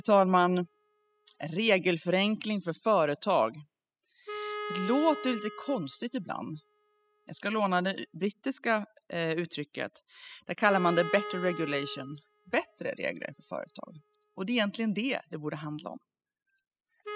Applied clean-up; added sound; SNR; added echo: classical method spectral subtraction.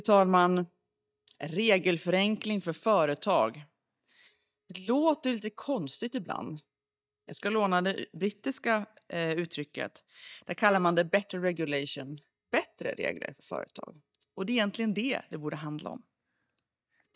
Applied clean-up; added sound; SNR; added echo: neural mask model DeepFilterNet 3.